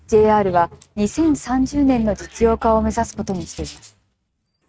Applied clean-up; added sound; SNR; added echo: neural mask model RNNoise.